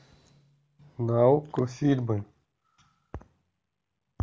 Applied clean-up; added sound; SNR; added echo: none; none; none; none.